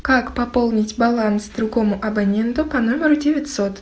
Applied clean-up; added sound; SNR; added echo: none; none; none; none.